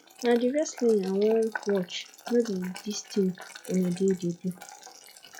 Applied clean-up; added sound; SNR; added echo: classical method log-MMSE.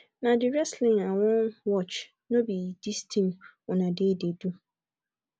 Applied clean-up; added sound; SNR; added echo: none; none; none; none.